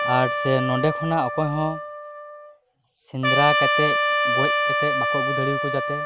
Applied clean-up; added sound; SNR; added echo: none; Trumpet; -2 dB; none.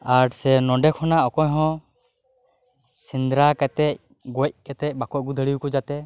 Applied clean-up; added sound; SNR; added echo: none; none; none; none.